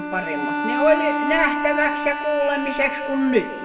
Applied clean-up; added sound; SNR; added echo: none; Bowed string instrument; 3 dB; reverberation time 1.4 s.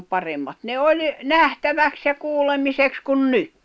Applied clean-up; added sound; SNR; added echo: none; none; none; none.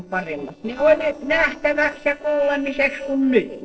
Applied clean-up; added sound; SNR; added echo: neural separator model SepFormer DNS4.